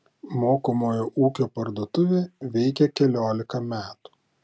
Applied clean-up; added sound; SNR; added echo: none; none; none; none.